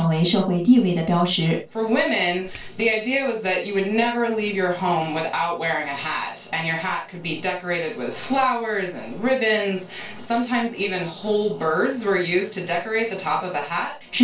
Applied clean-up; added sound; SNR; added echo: neural separator model SepFormer DNS4.